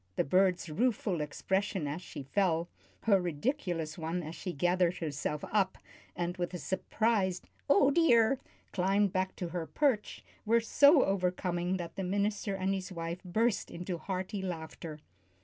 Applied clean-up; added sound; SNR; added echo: none; none; none; none.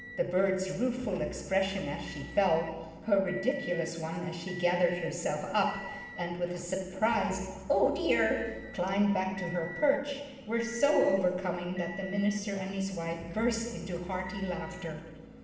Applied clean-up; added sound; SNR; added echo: none; Motor vehicle (road) / Engine; 14 dB; reverberation time 1.2 s.